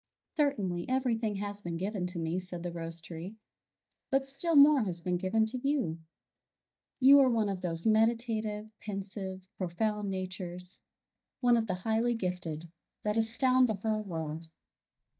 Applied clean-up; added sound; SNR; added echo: neural mask model DeepFilterNet 3.